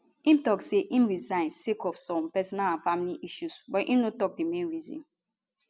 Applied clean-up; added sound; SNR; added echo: none; none; none; none.